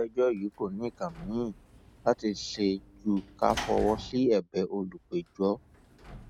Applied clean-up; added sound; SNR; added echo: none; Sliding door / Slam; 16 dB; none.